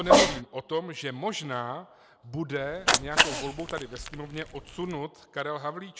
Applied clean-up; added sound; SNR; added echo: none; Cat; -5 dB; none.